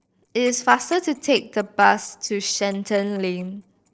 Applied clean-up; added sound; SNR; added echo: neural separator model SepFormer DNS4.